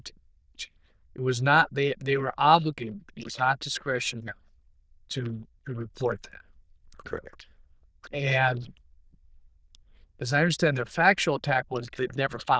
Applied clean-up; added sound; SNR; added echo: neural diffusion model UNIVERSE++.